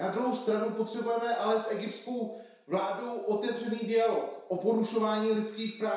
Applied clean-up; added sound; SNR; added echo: none; none; none; reverberation time 0.7 s.